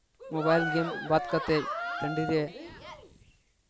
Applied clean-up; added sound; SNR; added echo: none; Cheering; 5 dB; none.